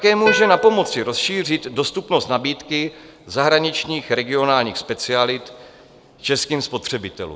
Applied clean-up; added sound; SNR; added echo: none; Plucked string instrument; 8 dB; none.